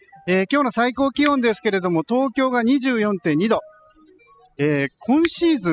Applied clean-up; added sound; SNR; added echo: classical method spectral subtraction.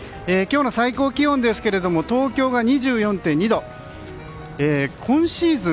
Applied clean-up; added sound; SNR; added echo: none; none; none; none.